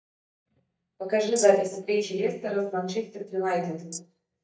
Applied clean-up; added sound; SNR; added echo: neural mask model DeepFilterNet 3.